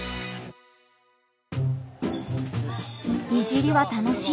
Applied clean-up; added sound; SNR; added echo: none; none; none; none.